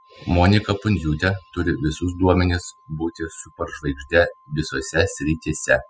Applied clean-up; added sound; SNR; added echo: classical method spectral subtraction.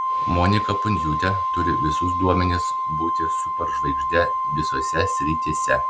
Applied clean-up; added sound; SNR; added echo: none; Organ; -1 dB; none.